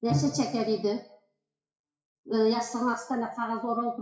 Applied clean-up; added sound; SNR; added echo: classical method WPE with log-MMSE.